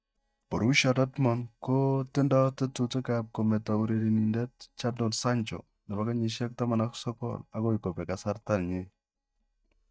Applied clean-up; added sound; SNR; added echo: neural mask model DeepFilterNet 3.